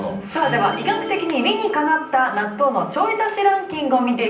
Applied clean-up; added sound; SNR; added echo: none; Chink, clink; 19 dB; reverberation time 0.6 s.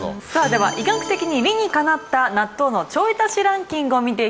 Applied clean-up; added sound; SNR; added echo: none; none; none; none.